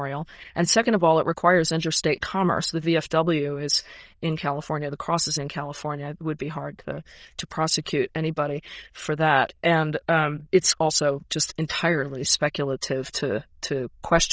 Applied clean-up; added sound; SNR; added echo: neural diffusion model UNIVERSE++.